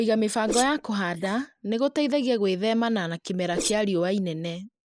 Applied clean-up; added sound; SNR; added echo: neural mask model Resemble Enhance denoiser.